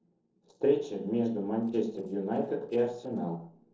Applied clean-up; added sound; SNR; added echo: neural separator model SepFormer DNS4.